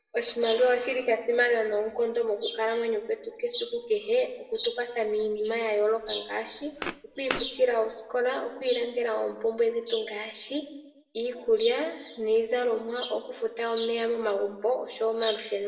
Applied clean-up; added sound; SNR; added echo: none; Walk, footsteps; 12 dB; reverberation time 0.7 s.